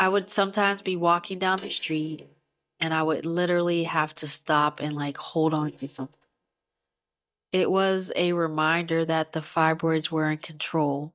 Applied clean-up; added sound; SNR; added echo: neural mask model DeepFilterNet 3.